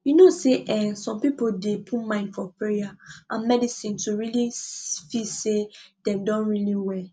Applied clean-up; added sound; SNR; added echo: none; none; none; none.